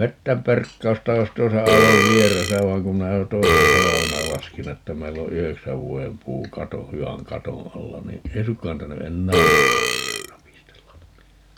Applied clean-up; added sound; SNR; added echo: none; Burping, eructation; -4 dB; none.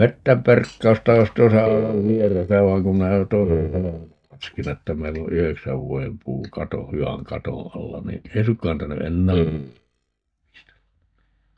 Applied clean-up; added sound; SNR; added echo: neural mask model DeepFilterNet 3.